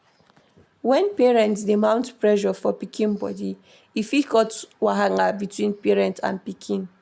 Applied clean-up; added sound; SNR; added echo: none; none; none; none.